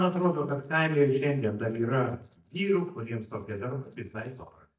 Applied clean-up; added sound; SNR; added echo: neural mask model DeepFilterNet 3.